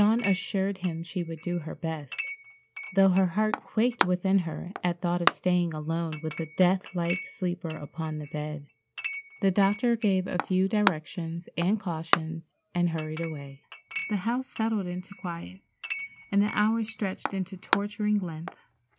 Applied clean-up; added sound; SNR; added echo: none; Chink, clink; 8 dB; none.